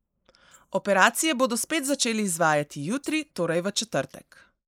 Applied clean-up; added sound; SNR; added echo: neural mask model Resemble Enhance denoiser.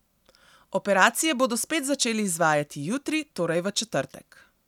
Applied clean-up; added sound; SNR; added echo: none; none; none; none.